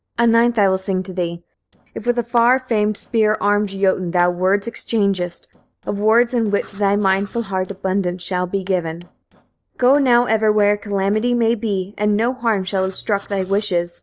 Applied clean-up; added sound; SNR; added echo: neural separator model SepFormer DNS4.